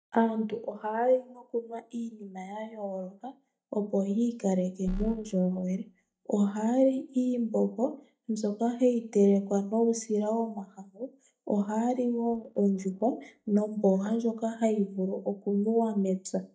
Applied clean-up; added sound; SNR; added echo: neural mask model DeepFilterNet 3.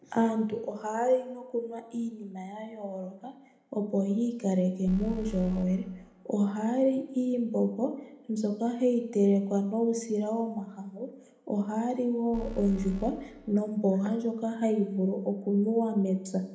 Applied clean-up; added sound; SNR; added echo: none; Alarm; 12 dB; reverberation time 0.7 s.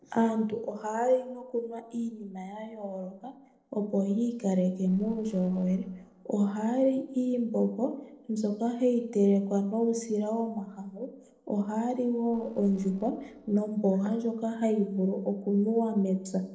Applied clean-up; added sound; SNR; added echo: neural separator model SepFormer DNS4.